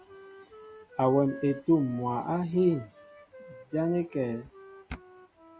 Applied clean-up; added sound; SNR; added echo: none; Wind instrument, woodwind instrument; 19 dB; none.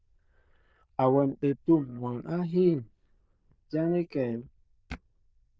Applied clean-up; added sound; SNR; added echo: neural diffusion model UNIVERSE++.